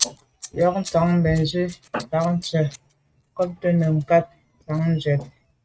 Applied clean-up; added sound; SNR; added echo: neural mask model RNNoise.